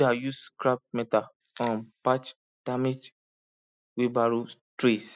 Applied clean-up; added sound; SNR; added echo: classical method spectral subtraction.